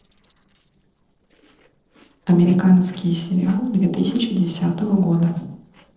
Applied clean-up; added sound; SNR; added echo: neural separator model SepFormer DNS4.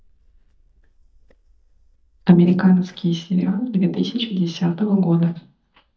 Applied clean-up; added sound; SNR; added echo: neural mask model DeepFilterNet 3.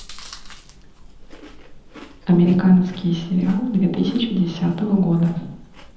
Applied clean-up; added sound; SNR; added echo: none; Chewing, mastication; 19 dB; reverberation time 0.8 s.